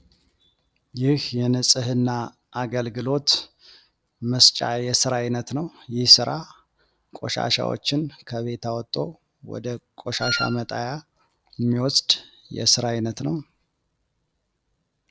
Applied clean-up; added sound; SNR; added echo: none; Wind instrument, woodwind instrument; 4 dB; none.